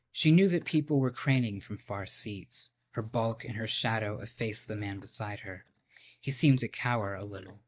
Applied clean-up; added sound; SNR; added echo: neural mask model DeepFilterNet 3.